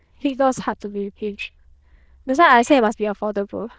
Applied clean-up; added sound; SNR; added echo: neural diffusion model UNIVERSE++.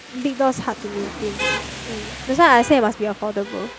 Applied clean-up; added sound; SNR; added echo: none; Rain; 10 dB; none.